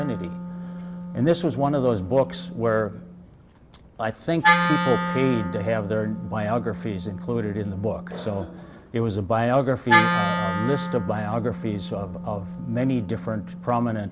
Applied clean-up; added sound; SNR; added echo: none; Wind instrument, woodwind instrument; 3 dB; none.